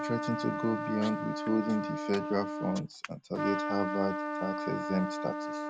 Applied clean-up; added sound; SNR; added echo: none; Trumpet; 2 dB; none.